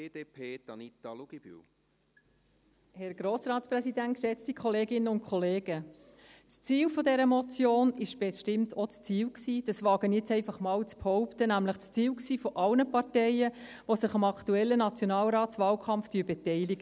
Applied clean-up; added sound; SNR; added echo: none; none; none; none.